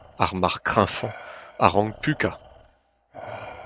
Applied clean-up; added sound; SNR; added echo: none; Respiratory sounds; 17 dB; none.